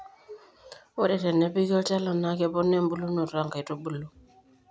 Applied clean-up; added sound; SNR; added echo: none; none; none; none.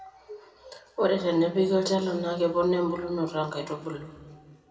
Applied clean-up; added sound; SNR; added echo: none; none; none; reverberation time 1.5 s.